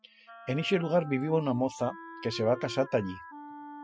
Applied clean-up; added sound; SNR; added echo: classical method spectral subtraction.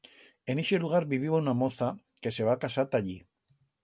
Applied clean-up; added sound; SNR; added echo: none; none; none; none.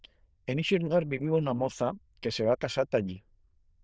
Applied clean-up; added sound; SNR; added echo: neural diffusion model UNIVERSE++.